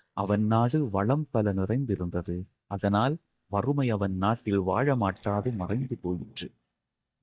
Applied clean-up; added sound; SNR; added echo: neural mask model DeepFilterNet 3.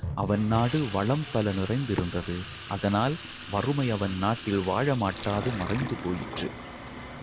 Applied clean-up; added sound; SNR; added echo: none; Sink (filling or washing) / Water tap, faucet; 10 dB; none.